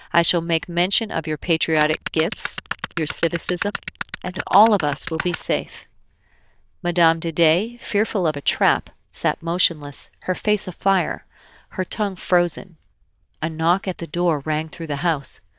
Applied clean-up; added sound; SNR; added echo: neural diffusion model UNIVERSE++.